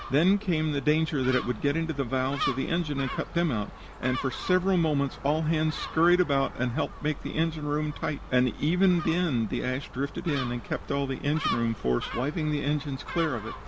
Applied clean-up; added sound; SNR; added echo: none; Gull, seagull; 11 dB; none.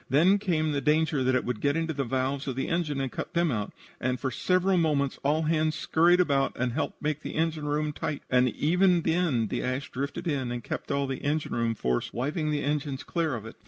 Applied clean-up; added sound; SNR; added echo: none; none; none; none.